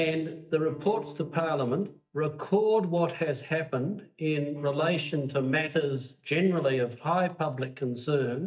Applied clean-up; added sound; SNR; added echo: neural mask model DeepFilterNet 3.